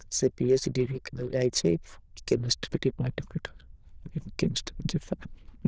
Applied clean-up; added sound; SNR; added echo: neural diffusion model UNIVERSE++.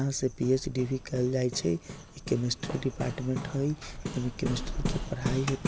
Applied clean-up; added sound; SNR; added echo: none; Hammer; 6 dB; none.